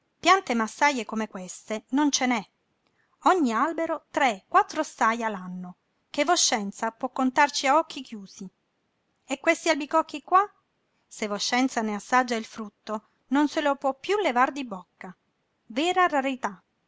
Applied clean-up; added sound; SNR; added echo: none; none; none; none.